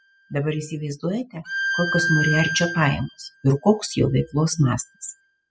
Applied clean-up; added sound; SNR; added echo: classical method spectral subtraction.